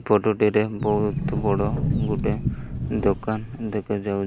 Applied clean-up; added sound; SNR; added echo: none; Sliding door; 3 dB; none.